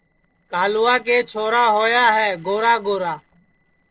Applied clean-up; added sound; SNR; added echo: neural separator model SepFormer DNS4.